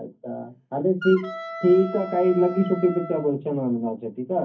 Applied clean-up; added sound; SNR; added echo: none; Wind instrument, woodwind instrument; 12 dB; reverberation time 0.3 s.